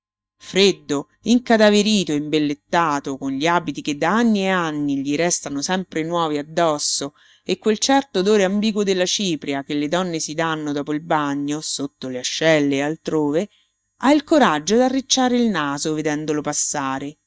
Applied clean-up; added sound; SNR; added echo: neural mask model DeepFilterNet 3.